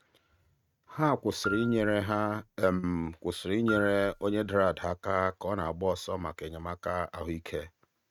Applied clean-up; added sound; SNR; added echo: neural mask model RNNoise.